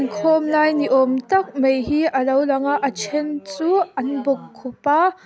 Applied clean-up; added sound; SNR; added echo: none; none; none; none.